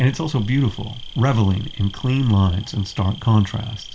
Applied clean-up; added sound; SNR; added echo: none; Insect; 15 dB; reverberation time 0.2 s.